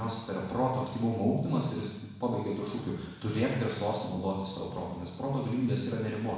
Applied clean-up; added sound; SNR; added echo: none; none; none; reverberation time 1.1 s.